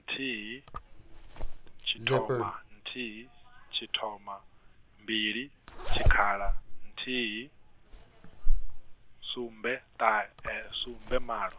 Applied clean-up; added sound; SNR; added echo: none; Zipper (clothing); -5 dB; none.